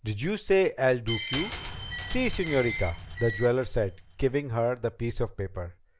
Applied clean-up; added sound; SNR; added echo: none; Glass; 9 dB; none.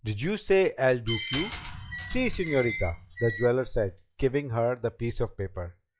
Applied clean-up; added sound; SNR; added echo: classical method log-MMSE.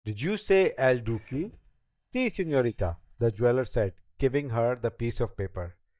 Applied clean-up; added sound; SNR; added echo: neural mask model DeepFilterNet 3.